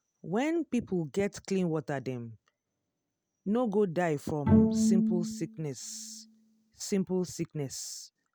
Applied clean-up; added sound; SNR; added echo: none; Bowed string instrument; -4 dB; none.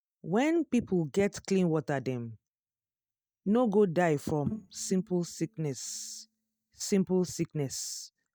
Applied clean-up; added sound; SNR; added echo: neural mask model DeepFilterNet 3.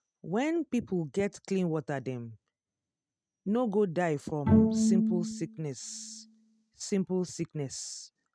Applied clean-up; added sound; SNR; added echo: neural mask model RNNoise.